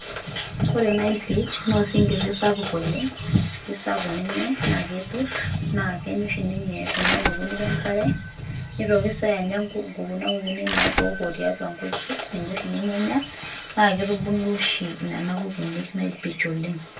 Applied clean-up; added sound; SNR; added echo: none; Bell / Mechanisms; 2 dB; reverberation time 0.2 s.